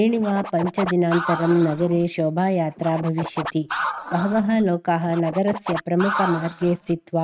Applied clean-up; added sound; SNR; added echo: neural mask model RNNoise.